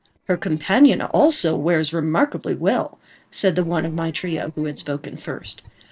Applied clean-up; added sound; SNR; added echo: neural separator model SepFormer DNS4.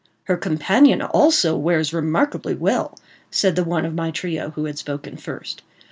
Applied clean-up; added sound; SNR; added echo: none; none; none; none.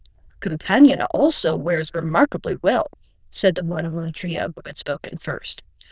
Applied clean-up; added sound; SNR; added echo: neural diffusion model UNIVERSE++.